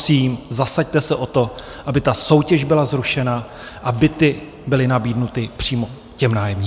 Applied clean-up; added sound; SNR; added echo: none; none; none; none.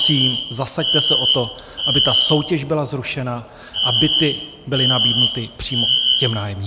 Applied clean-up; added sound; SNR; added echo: none; Alarm; -3 dB; none.